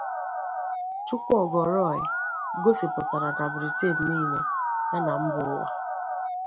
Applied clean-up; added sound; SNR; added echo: none; Musical instrument; 1 dB; none.